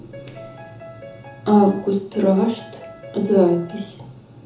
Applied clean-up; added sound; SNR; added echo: none; Piano; 19 dB; reverberation time 0.6 s.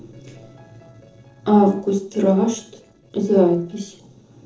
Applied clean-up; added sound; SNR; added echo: neural separator model SepFormer DNS4.